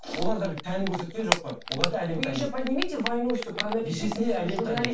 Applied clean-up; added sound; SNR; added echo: none; Typing; 7 dB; reverberation time 0.2 s.